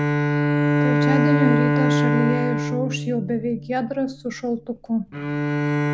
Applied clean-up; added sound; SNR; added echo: none; Bowed string instrument; -4 dB; none.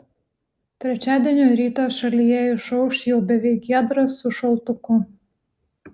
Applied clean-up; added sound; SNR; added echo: none; none; none; none.